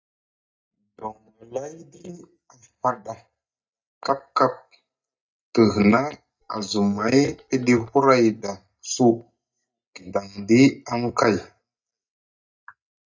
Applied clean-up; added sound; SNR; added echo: neural mask model DeepFilterNet 3.